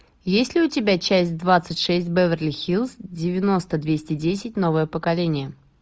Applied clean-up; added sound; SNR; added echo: none; none; none; none.